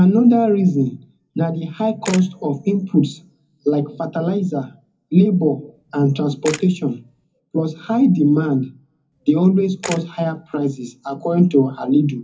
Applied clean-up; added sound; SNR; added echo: none; Camera; 18 dB; reverberation time 0.3 s.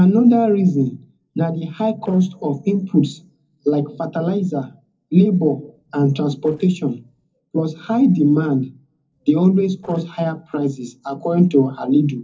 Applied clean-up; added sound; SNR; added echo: neural separator model SepFormer DNS4.